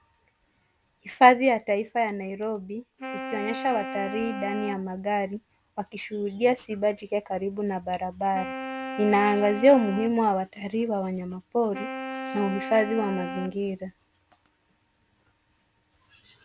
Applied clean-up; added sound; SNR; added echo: none; Wind instrument, woodwind instrument; 10 dB; none.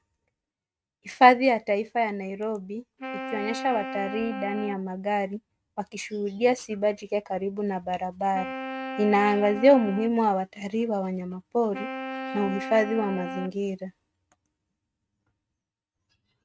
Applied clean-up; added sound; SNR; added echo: neural mask model RNNoise.